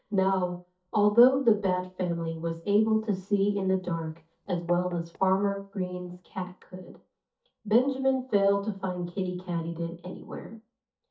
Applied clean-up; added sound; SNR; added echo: neural mask model DeepFilterNet 3.